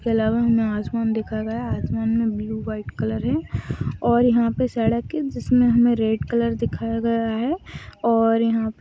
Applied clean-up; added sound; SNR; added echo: none; none; none; none.